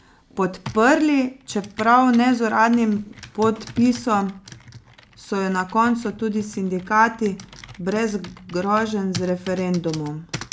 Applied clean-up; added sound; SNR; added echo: none; Computer keyboard; 18 dB; none.